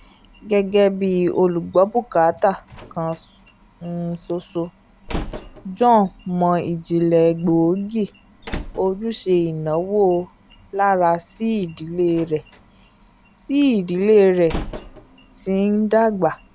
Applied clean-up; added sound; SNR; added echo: none; Slam; 18 dB; none.